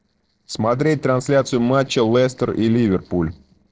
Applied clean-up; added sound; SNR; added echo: neural separator model SepFormer DNS4.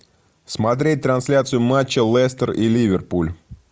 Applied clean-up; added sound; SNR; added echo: none; none; none; none.